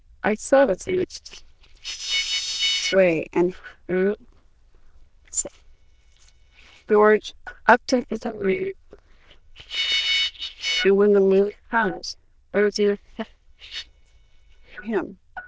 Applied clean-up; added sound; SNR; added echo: neural diffusion model UNIVERSE++.